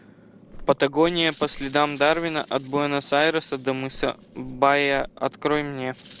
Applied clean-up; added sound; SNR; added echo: none; Walk, footsteps + Rattle (instrument); 18 dB; none.